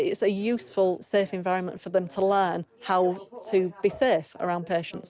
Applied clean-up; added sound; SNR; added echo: none; none; none; none.